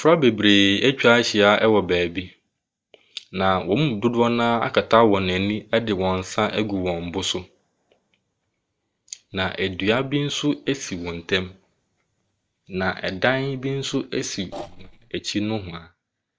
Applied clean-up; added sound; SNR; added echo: neural mask model DeepFilterNet 3.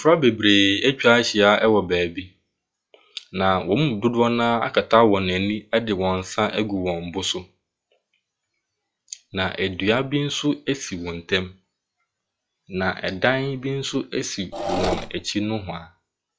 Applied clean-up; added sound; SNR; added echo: classical method log-MMSE.